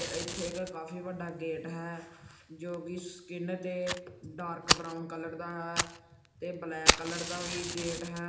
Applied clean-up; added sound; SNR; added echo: none; Fire; -2 dB; reverberation time 0.8 s.